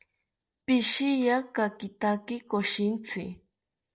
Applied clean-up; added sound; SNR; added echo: neural separator model SepFormer DNS4.